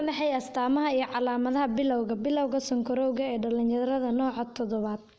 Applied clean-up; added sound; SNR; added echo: none; none; none; none.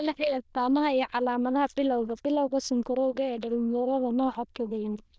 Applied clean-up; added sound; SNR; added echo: neural diffusion model UNIVERSE++.